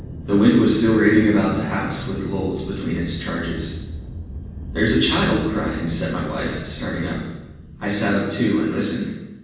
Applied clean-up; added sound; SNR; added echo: none; Aircraft; 12 dB; reverberation time 1.2 s.